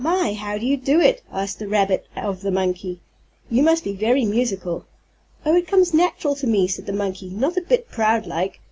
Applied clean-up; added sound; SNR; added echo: none; none; none; none.